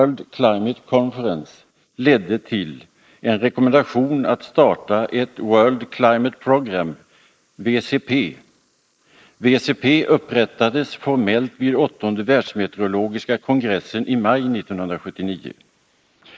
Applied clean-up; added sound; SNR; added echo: neural mask model Resemble Enhance denoiser.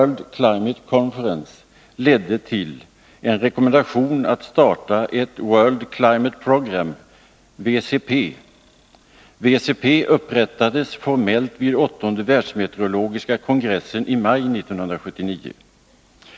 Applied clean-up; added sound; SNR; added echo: none; none; none; none.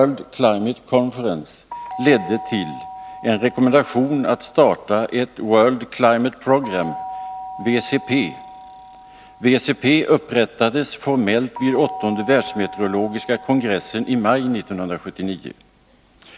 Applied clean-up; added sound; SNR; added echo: none; Doorbell; 16 dB; none.